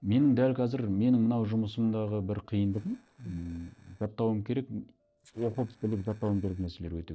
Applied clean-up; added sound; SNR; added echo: neural separator model SepFormer DNS4.